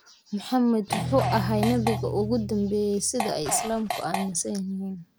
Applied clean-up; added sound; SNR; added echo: none; Guitar + Fart; 4 dB; none.